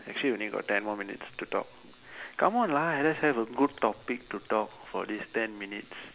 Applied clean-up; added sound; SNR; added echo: none; none; none; none.